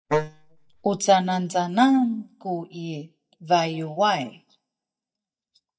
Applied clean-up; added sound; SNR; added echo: neural mask model DeepFilterNet 3.